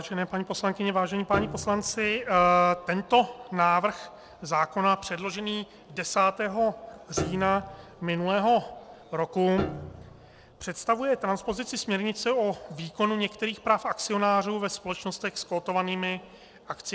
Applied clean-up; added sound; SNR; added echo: none; Piano; 12 dB; none.